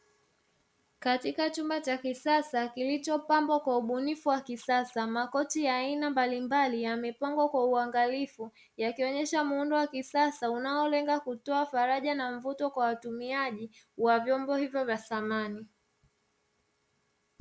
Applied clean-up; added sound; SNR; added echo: none; none; none; none.